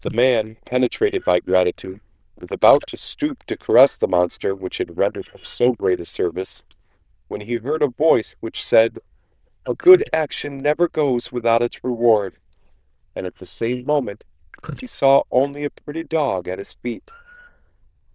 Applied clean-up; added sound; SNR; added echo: neural diffusion model UNIVERSE++.